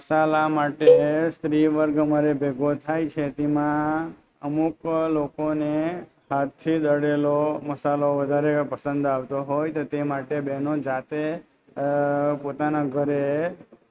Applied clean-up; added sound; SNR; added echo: neural mask model RNNoise.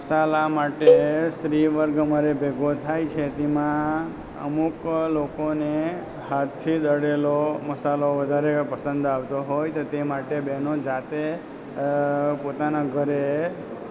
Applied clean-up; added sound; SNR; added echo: none; Cowbell; -1 dB; none.